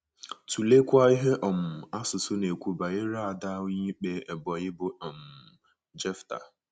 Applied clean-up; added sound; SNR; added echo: none; none; none; none.